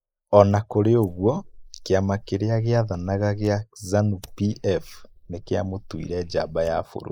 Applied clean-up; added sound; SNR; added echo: neural mask model Resemble Enhance denoiser.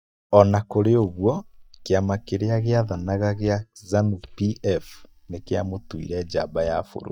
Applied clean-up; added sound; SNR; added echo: neural mask model DeepFilterNet 3.